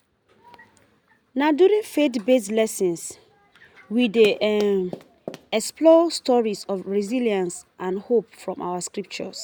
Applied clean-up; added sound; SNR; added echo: none; Run; 15 dB; none.